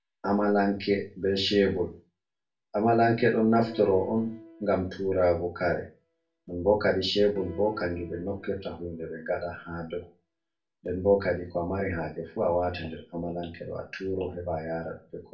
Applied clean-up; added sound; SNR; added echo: none; Piano; 19 dB; reverberation time 0.3 s.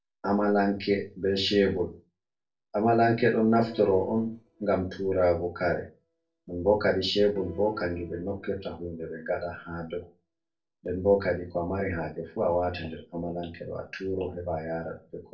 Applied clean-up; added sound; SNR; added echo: neural separator model SepFormer DNS4.